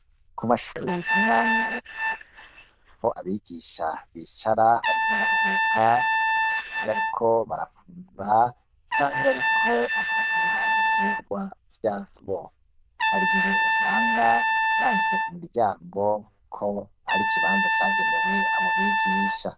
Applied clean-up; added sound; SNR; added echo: neural diffusion model UNIVERSE++.